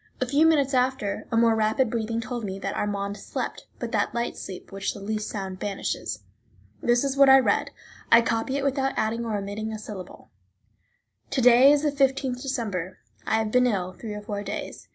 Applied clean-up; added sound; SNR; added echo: none; none; none; none.